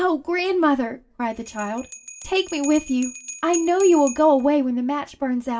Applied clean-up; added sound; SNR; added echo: none; Bell; 17 dB; reverberation time 0.2 s.